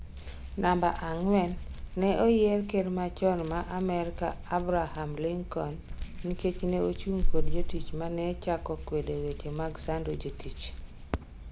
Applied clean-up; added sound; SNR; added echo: none; Hands; 2 dB; none.